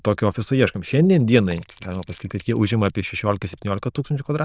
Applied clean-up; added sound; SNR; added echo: neural diffusion model UNIVERSE++.